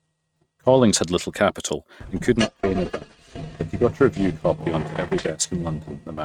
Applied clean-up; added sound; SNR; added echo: neural mask model RNNoise.